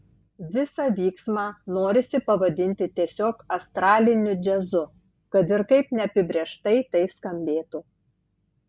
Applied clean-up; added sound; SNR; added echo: none; none; none; none.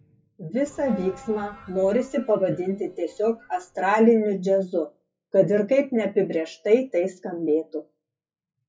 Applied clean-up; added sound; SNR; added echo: classical method WPE with log-MMSE.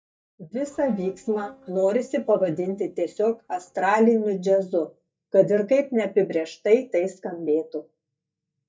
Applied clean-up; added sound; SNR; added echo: neural mask model DeepFilterNet 3.